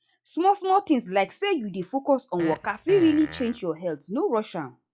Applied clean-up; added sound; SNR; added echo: classical method log-MMSE.